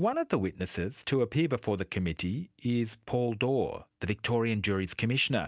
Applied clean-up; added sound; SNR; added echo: none; none; none; none.